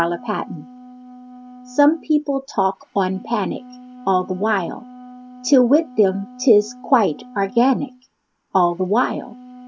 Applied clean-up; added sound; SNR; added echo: none; Wind instrument, woodwind instrument; 20 dB; none.